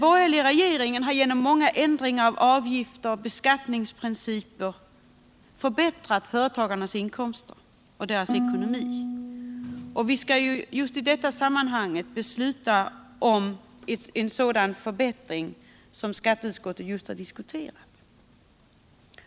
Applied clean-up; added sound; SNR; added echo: none; Harp; 14 dB; none.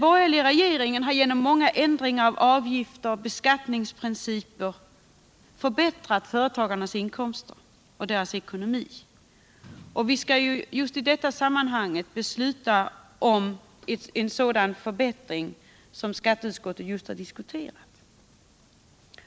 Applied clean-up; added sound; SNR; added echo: none; none; none; none.